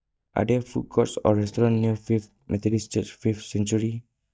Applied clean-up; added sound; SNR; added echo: neural mask model DeepFilterNet 3.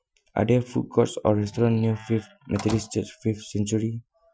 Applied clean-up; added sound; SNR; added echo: classical method Wiener filter.